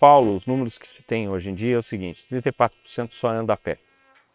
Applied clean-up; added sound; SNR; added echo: neural separator model SepFormer WHAM!.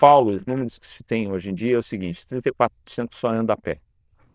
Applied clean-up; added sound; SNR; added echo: neural diffusion model UNIVERSE++.